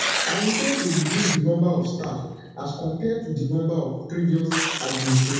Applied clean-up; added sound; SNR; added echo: none; Tearing; 6 dB; reverberation time 1.1 s.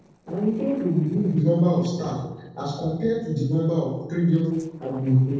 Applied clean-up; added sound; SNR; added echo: neural separator model SepFormer DNS4.